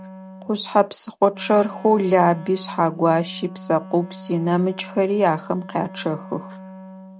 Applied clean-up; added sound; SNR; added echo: none; Wind instrument, woodwind instrument; 17 dB; none.